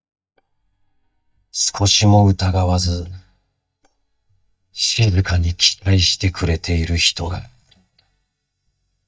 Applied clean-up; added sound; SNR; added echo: neural mask model DeepFilterNet 3.